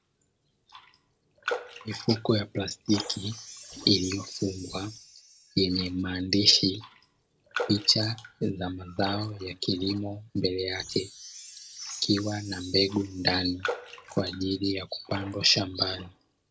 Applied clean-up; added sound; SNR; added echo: none; Chime + Raindrop; 13 dB; none.